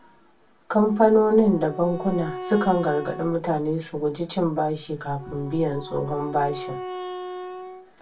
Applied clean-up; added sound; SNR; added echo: none; Wind instrument, woodwind instrument; 13 dB; reverberation time 0.2 s.